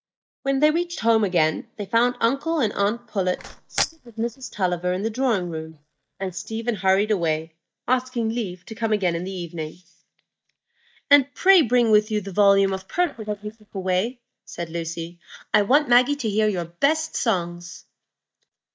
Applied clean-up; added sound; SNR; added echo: neural mask model DeepFilterNet 3.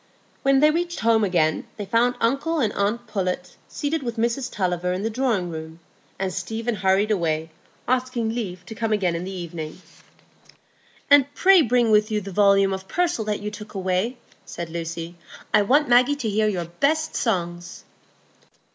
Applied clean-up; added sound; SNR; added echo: none; none; none; none.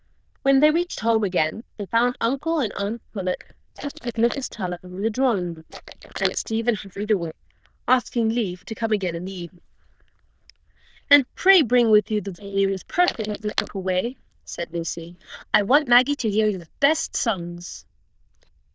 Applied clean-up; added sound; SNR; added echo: neural diffusion model UNIVERSE++.